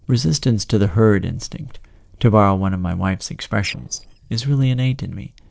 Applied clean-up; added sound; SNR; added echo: neural separator model SepFormer DNS4.